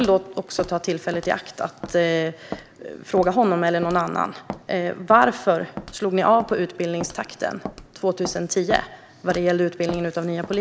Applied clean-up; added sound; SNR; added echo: none; Walk, footsteps; 15 dB; none.